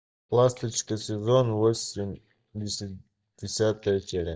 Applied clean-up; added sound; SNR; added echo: neural mask model DeepFilterNet 3.